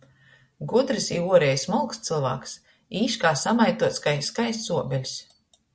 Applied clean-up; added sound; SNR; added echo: none; none; none; none.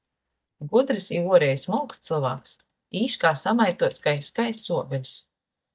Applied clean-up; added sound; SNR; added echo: neural mask model DeepFilterNet 3.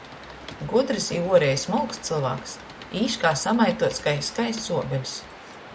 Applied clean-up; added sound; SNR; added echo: none; Computer keyboard + Waves, surf; 16 dB; none.